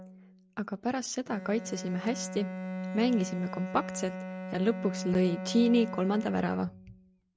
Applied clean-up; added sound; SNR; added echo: none; Bowed string instrument; 9 dB; none.